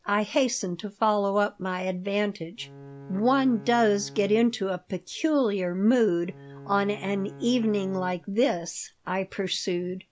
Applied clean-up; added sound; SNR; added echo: none; Bowed string instrument; 18 dB; none.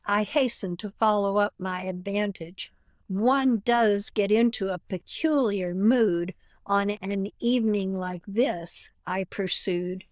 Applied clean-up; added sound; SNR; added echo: neural diffusion model UNIVERSE++.